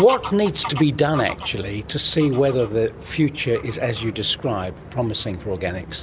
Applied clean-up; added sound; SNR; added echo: none; Bird vocalization, bird call, bird song / Fowl; 16 dB; none.